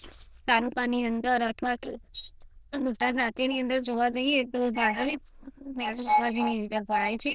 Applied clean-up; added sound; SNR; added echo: neural diffusion model UNIVERSE++.